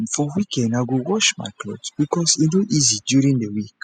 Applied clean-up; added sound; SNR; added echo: classical method spectral subtraction.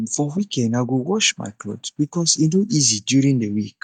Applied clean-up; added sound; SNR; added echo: neural mask model DeepFilterNet 3.